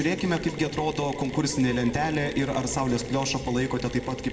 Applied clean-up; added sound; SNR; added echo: none; Mechanisms; 12 dB; reverberation time 1.0 s.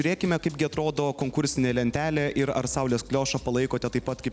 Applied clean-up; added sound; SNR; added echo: none; none; none; none.